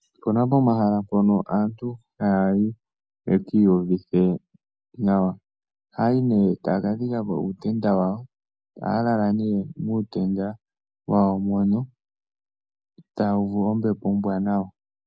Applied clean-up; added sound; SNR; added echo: none; none; none; none.